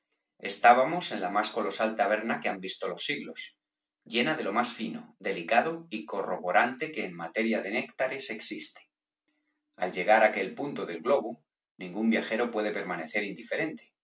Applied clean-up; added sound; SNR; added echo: none; none; none; none.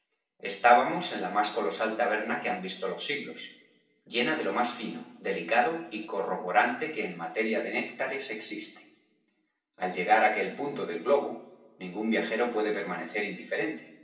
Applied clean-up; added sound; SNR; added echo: none; none; none; reverberation time 1.4 s.